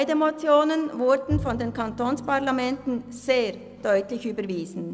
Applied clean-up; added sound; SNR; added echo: none; Bowed string instrument; 12 dB; none.